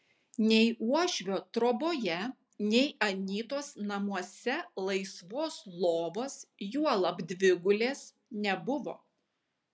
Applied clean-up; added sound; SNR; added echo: none; none; none; none.